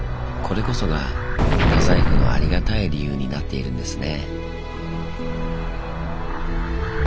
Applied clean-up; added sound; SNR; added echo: none; Explosion; -4 dB; none.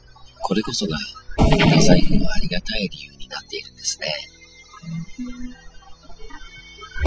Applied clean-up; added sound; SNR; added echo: classical method spectral subtraction.